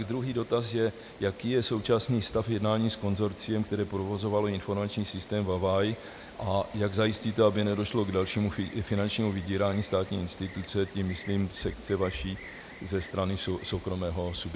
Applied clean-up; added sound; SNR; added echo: none; Insect; 19 dB; none.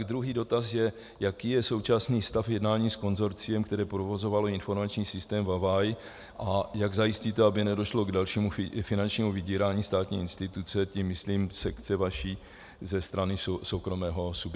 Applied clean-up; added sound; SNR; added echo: none; none; none; none.